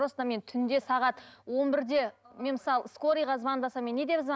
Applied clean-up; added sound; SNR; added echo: none; none; none; none.